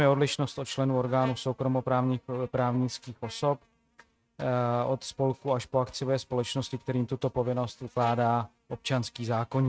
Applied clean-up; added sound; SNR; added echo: neural mask model RNNoise.